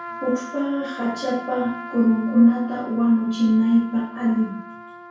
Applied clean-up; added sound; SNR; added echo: none; Trumpet; 16 dB; reverberation time 0.6 s.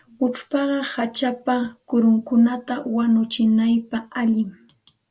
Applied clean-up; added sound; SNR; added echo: none; none; none; none.